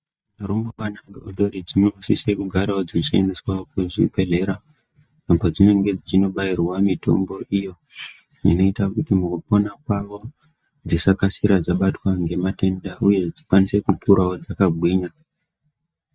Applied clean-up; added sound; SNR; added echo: neural mask model DeepFilterNet 3.